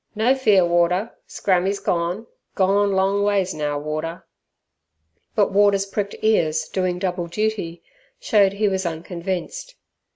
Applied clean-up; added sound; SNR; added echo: none; none; none; none.